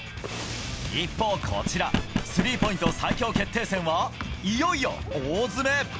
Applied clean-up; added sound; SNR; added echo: none; Knock; 3 dB; none.